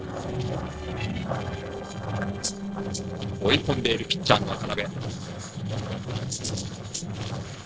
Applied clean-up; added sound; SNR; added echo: neural separator model SepFormer DNS4.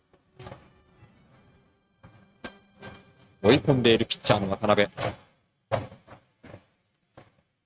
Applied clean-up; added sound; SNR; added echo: neural mask model RNNoise.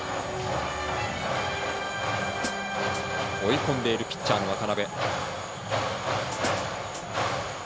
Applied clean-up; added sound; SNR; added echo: none; Frog + Hi-hat; 16 dB; none.